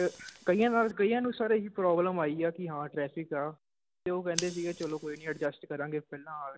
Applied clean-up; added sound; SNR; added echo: none; Scissors; 18 dB; none.